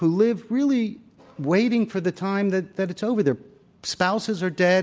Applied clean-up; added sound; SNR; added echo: none; none; none; none.